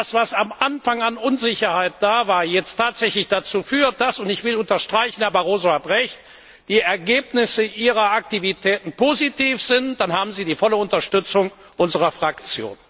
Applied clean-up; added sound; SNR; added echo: none; none; none; none.